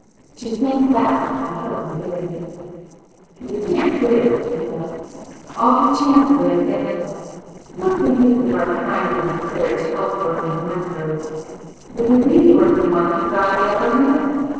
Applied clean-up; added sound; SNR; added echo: neural separator model SepFormer DNS4.